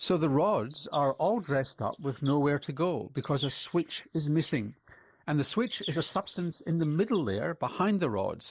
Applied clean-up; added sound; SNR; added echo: neural mask model Resemble Enhance denoiser.